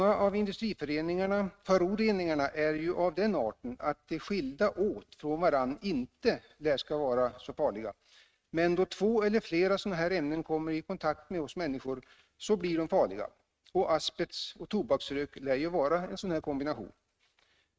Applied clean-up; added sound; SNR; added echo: neural mask model RNNoise.